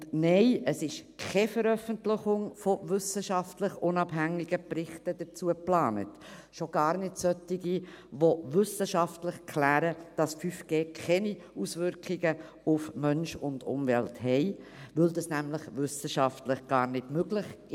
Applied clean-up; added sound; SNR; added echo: none; none; none; none.